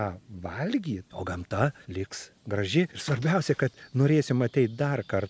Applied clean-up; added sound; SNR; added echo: none; Cupboard open or close / Door; 19 dB; none.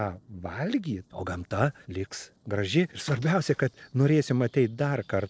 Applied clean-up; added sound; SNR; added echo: neural separator model SepFormer DNS4.